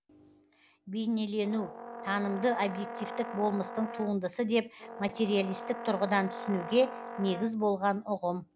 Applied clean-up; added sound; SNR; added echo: none; Brass instrument; 10 dB; none.